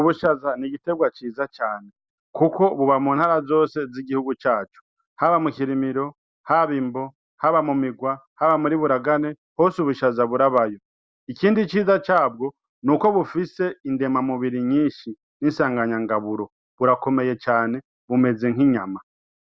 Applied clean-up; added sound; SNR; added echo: none; none; none; none.